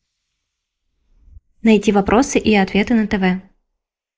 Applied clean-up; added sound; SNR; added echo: neural mask model Resemble Enhance denoiser.